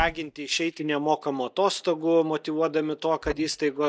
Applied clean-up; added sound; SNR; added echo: neural mask model DeepFilterNet 3.